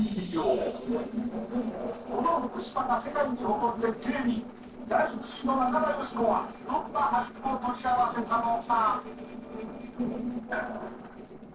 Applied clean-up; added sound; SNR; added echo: neural separator model SepFormer DNS4.